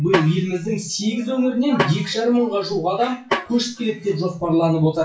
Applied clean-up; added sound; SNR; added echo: classical method WPE with log-MMSE.